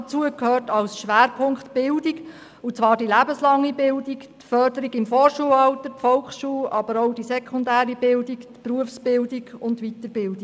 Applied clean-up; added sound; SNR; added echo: none; none; none; none.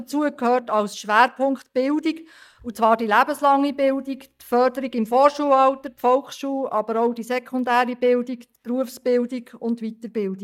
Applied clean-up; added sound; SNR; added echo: neural mask model DeepFilterNet 3.